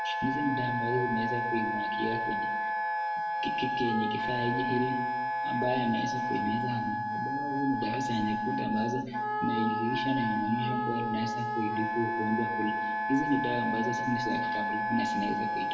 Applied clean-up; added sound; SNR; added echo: none; Wind instrument, woodwind instrument; -1 dB; reverberation time 0.9 s.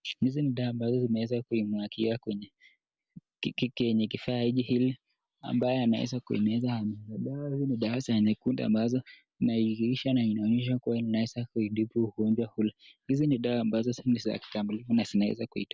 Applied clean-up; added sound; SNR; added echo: none; none; none; none.